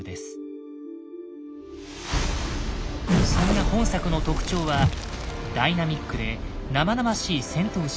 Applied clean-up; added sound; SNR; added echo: none; Crackle; -1 dB; none.